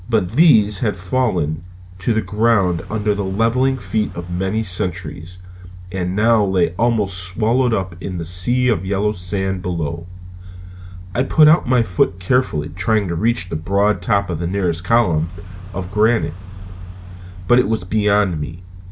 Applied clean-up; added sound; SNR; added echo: none; Car; 20 dB; none.